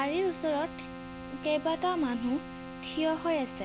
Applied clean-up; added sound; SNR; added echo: none; Keyboard (musical); 11 dB; none.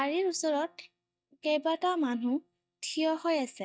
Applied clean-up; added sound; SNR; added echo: neural mask model DeepFilterNet 3.